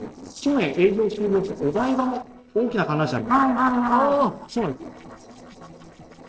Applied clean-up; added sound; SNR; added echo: neural separator model SepFormer DNS4.